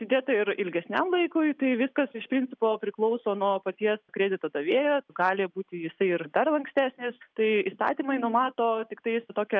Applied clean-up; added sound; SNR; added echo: none; none; none; none.